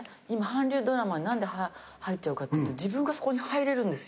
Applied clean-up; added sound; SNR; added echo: none; none; none; none.